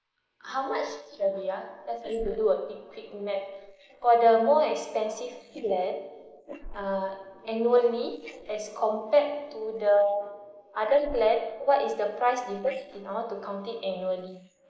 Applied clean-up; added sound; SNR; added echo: neural mask model Resemble Enhance denoiser.